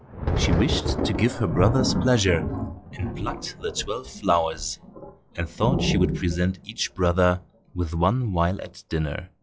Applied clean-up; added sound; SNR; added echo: classical method log-MMSE.